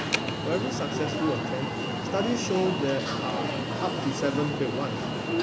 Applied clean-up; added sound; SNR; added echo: none; Alarm; -1 dB; none.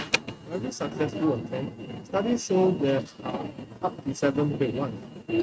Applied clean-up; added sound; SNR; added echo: neural mask model RNNoise.